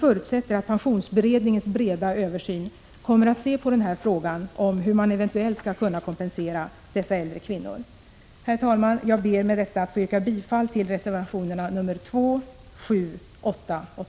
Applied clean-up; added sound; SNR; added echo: none; none; none; none.